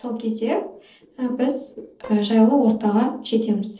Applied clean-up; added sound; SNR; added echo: neural separator model SepFormer DNS4.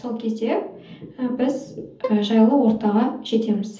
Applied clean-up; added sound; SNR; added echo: none; Bowed string instrument; 14 dB; reverberation time 0.7 s.